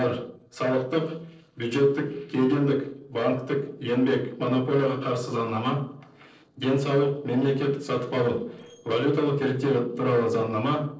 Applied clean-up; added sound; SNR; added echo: neural separator model SepFormer DNS4.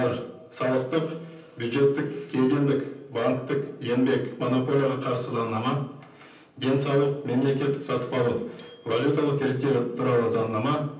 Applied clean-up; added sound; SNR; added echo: none; Bell; 19 dB; reverberation time 0.6 s.